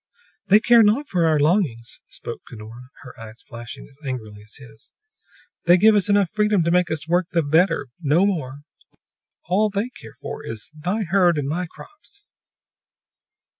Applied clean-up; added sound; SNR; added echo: none; none; none; none.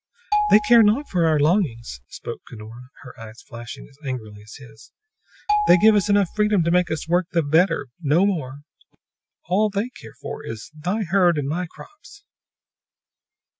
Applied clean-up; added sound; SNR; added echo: none; Marimba, xylophone; 6 dB; none.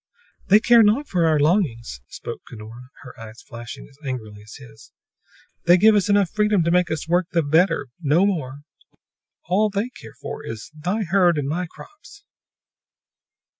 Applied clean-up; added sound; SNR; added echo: neural mask model Resemble Enhance denoiser.